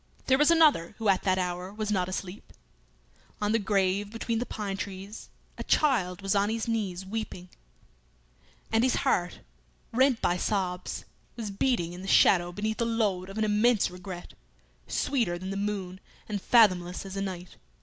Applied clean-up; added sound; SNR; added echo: none; none; none; none.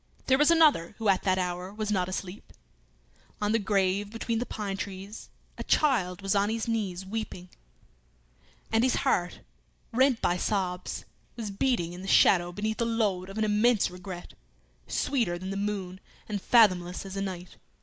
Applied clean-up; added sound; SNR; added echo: neural mask model Resemble Enhance denoiser.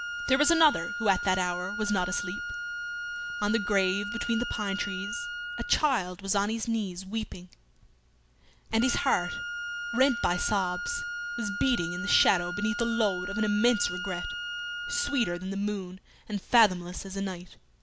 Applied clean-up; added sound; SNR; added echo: none; Wind instrument, woodwind instrument; 7 dB; none.